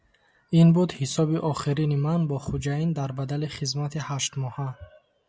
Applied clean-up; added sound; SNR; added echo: none; none; none; none.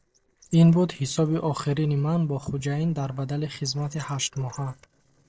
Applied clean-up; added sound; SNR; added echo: neural separator model SepFormer DNS4.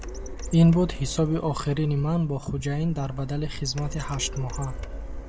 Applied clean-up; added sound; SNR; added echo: none; Printer; 9 dB; none.